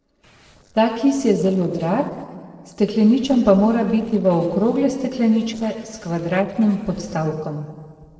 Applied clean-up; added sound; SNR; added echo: neural separator model SepFormer DNS4.